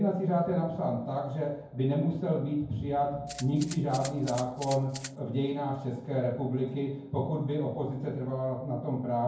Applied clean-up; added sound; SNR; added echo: none; Rattle (instrument); 14 dB; reverberation time 0.9 s.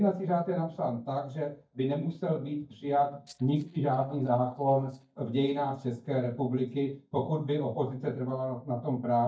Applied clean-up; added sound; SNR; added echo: neural mask model DeepFilterNet 3.